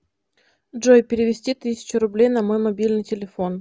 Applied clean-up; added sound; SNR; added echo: none; none; none; none.